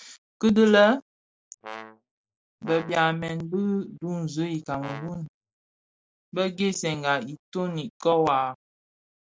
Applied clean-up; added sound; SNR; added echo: none; Brass instrument; 17 dB; none.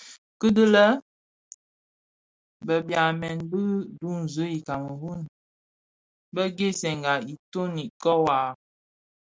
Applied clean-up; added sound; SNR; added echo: none; none; none; none.